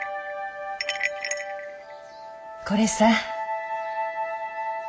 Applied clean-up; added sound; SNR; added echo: none; none; none; none.